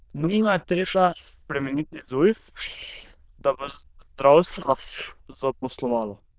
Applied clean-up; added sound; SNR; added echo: neural diffusion model UNIVERSE++.